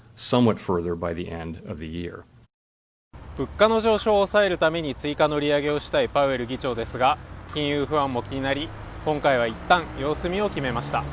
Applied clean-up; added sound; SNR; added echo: none; none; none; none.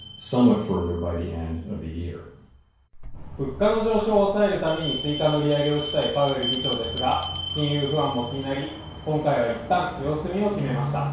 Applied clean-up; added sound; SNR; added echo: none; Bell; 12 dB; reverberation time 0.6 s.